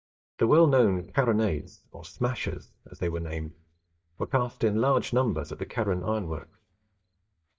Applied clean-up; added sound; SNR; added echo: neural mask model DeepFilterNet 3.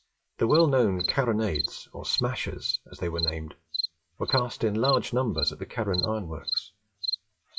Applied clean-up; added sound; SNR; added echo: classical method WPE with log-MMSE.